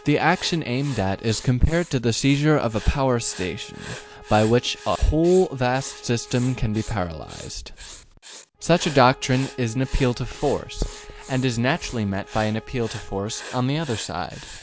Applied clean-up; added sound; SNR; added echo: none; Writing + Bowed string instrument; 19 dB; none.